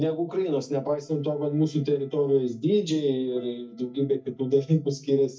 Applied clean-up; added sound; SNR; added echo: neural mask model DeepFilterNet 3.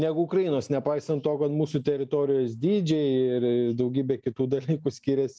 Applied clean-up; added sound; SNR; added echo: none; none; none; none.